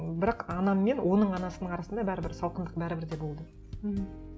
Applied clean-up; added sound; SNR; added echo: none; none; none; none.